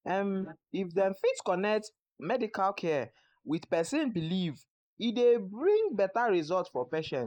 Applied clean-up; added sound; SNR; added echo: neural mask model Resemble Enhance denoiser.